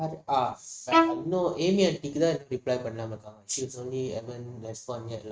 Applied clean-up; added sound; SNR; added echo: neural mask model RNNoise.